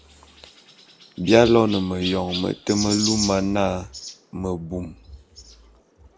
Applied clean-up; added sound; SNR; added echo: none; Chirp, tweet; 11 dB; none.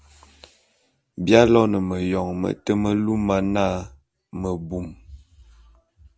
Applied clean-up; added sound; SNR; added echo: none; none; none; none.